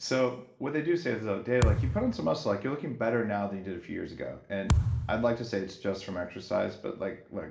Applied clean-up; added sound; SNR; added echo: none; Thump, thud; 0 dB; reverberation time 0.5 s.